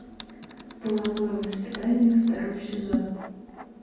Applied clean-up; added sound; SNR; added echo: none; Typing; 10 dB; reverberation time 1.3 s.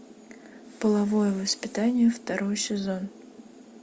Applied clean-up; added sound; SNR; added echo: none; none; none; none.